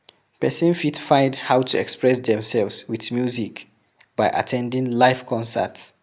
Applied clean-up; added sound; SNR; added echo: none; none; none; none.